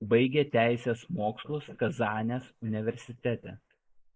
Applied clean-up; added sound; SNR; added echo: neural mask model Resemble Enhance denoiser.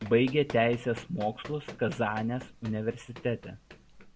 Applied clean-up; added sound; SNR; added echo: none; Run; 17 dB; none.